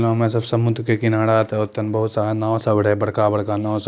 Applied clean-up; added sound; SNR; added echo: none; none; none; none.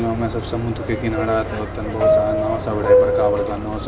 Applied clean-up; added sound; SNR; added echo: none; Subway, metro, underground; -3 dB; reverberation time 0.6 s.